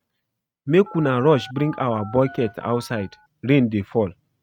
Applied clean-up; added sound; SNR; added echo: neural mask model RNNoise.